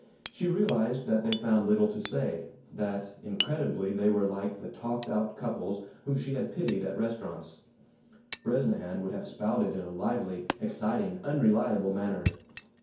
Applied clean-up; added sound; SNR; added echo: none; Hammer; 11 dB; reverberation time 0.6 s.